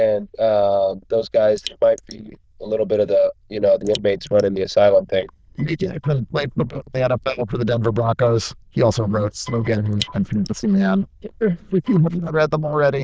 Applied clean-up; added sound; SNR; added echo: neural diffusion model UNIVERSE++.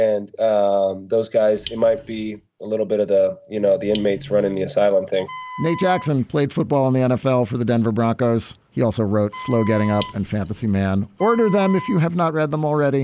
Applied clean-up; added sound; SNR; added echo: none; Wind instrument, woodwind instrument + Raindrop; 16 dB; none.